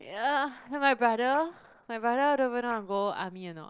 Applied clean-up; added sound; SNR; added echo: neural separator model SepFormer DNS4.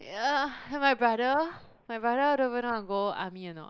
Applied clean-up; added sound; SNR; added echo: neural mask model Resemble Enhance denoiser.